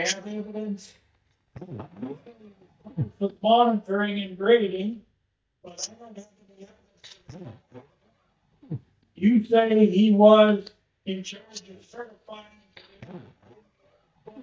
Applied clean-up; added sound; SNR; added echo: neural mask model DeepFilterNet 3.